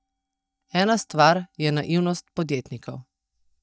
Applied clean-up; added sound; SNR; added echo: neural mask model DeepFilterNet 3.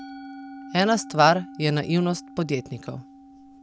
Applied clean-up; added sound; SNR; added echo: none; Musical instrument; 17 dB; none.